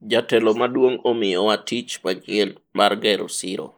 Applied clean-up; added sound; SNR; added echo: neural mask model Resemble Enhance denoiser.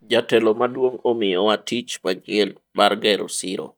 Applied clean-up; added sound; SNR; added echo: neural mask model DeepFilterNet 3.